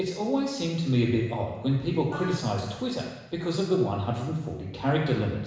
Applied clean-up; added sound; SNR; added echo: none; Wind instrument, woodwind instrument; 15 dB; reverberation time 1.0 s.